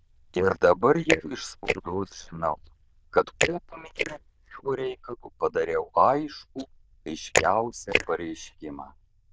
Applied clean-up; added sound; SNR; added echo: neural diffusion model UNIVERSE++.